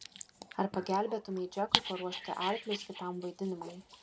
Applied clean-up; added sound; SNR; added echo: none; Dog; 4 dB; none.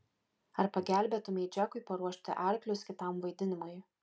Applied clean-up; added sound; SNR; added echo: none; none; none; none.